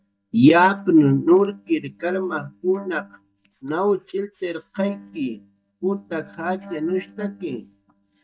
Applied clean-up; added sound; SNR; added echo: neural mask model DeepFilterNet 3.